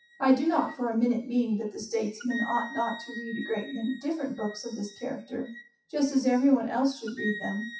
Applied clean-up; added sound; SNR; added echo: classical method WPE with log-MMSE.